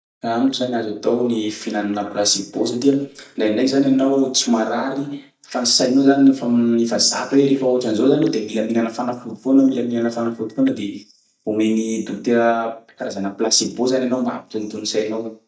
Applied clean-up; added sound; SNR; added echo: neural mask model DeepFilterNet 3.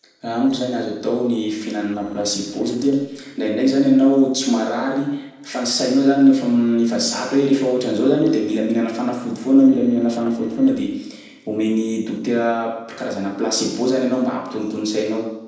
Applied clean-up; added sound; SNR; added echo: neural separator model SepFormer DNS4.